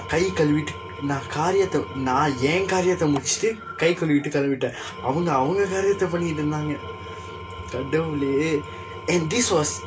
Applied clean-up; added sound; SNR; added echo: none; Engine / Tools; 12 dB; none.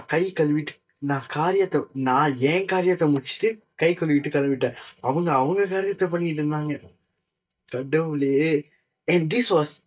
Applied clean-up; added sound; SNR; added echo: neural mask model DeepFilterNet 3.